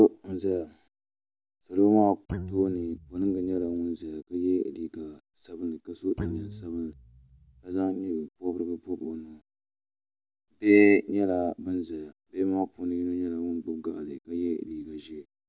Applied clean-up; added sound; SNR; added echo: none; Guitar; 11 dB; none.